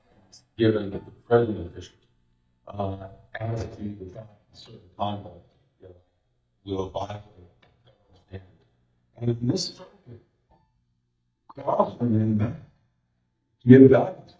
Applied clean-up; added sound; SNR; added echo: neural mask model DeepFilterNet 3.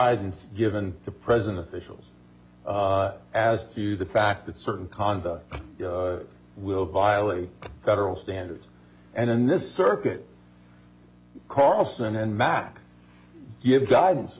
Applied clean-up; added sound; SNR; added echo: none; none; none; none.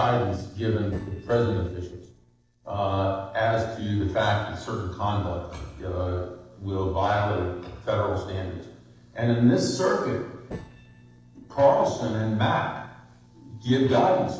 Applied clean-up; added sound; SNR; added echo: neural separator model SepFormer DNS4.